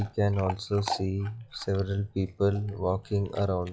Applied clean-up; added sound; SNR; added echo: classical method log-MMSE.